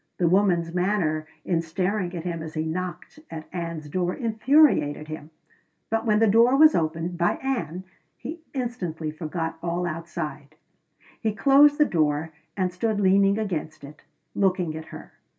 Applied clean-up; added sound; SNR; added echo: none; none; none; reverberation time 0.1 s.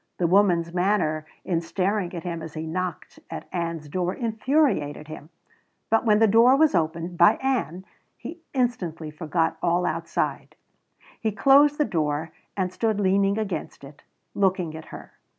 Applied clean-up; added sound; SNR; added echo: none; none; none; none.